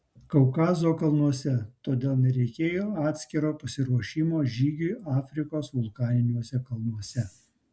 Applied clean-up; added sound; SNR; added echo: none; none; none; none.